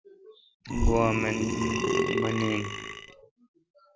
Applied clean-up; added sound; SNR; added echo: none; Burping, eructation; -2 dB; none.